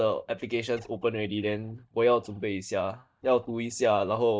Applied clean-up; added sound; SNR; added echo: neural mask model DeepFilterNet 3.